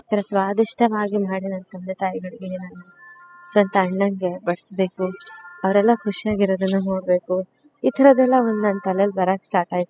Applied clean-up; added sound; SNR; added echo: classical method spectral subtraction.